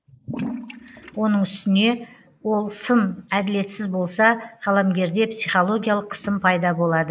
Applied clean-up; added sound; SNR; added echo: neural mask model Resemble Enhance denoiser.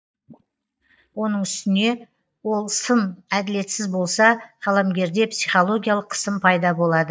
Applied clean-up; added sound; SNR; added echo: neural mask model DeepFilterNet 3.